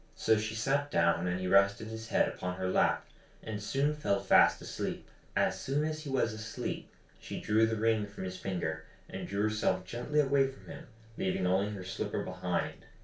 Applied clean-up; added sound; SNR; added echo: none; none; none; reverberation time 0.3 s.